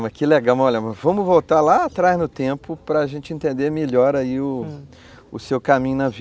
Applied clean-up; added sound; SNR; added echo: none; none; none; none.